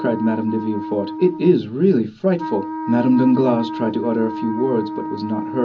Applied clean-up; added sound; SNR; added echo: none; Wind instrument, woodwind instrument; 8 dB; reverberation time 0.4 s.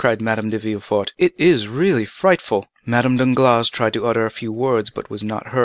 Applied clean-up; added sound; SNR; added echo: none; none; none; none.